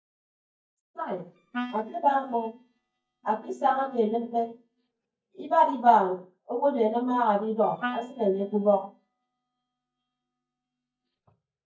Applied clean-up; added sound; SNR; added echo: neural mask model DeepFilterNet 3.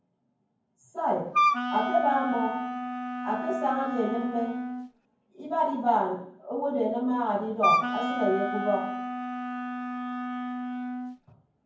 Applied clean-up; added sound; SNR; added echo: none; Wind instrument, woodwind instrument; 0 dB; reverberation time 0.9 s.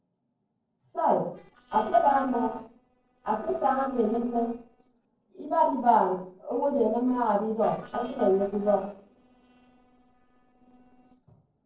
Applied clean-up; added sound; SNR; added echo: neural separator model SepFormer DNS4.